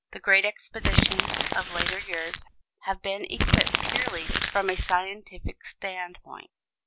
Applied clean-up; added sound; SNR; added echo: none; Crumpling, crinkling; -3 dB; none.